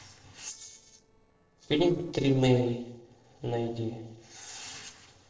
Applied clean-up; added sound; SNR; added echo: neural separator model SepFormer DNS4.